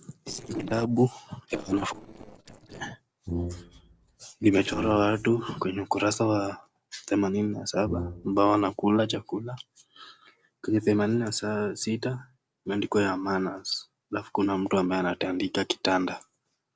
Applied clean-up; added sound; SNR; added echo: neural separator model SepFormer DNS4.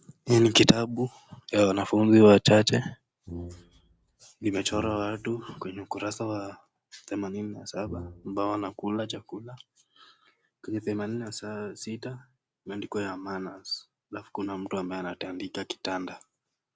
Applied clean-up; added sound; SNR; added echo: none; Brass instrument; 15 dB; none.